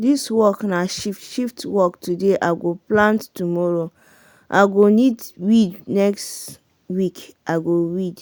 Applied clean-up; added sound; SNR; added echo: none; none; none; none.